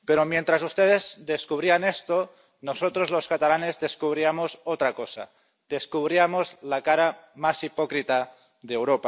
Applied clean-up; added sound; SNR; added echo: none; none; none; none.